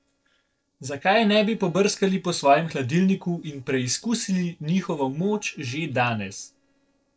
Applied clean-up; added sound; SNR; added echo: neural separator model SepFormer DNS4.